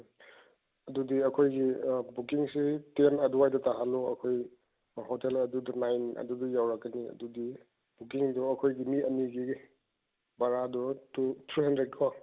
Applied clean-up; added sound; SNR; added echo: neural mask model Resemble Enhance denoiser.